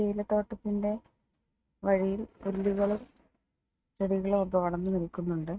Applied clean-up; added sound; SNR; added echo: neural mask model RNNoise.